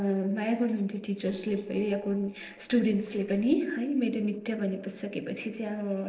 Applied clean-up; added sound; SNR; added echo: neural separator model SepFormer DNS4.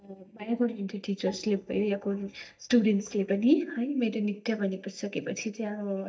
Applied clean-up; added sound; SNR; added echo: neural mask model DeepFilterNet 3.